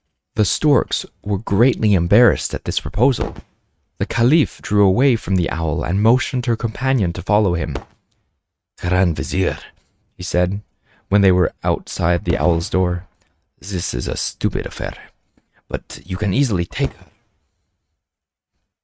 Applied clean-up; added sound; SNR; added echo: neural mask model RNNoise.